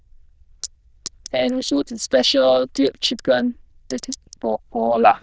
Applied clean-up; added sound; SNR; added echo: neural diffusion model UNIVERSE++.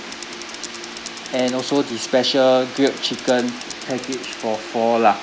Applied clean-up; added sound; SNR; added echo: none; Mechanisms / Bicycle; 18 dB; none.